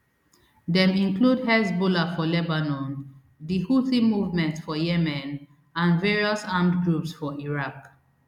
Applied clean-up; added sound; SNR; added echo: none; none; none; none.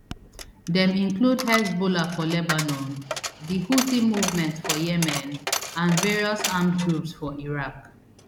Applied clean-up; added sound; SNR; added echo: none; Coin (dropping); 8 dB; none.